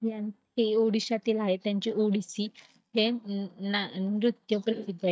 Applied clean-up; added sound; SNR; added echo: neural mask model DeepFilterNet 3.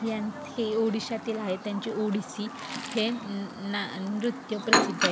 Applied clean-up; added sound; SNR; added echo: none; Chirp, tweet; 2 dB; none.